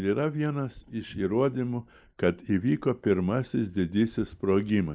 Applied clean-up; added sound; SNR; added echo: neural mask model Resemble Enhance denoiser.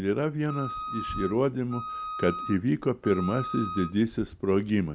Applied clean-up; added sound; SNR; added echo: none; Wind instrument, woodwind instrument; 9 dB; none.